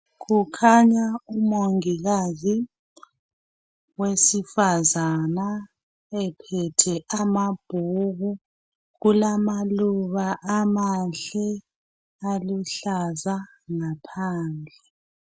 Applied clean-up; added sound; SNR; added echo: none; none; none; none.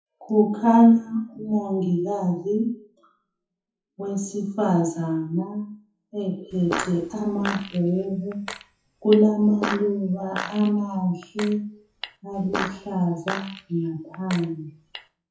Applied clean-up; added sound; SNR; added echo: classical method WPE with log-MMSE.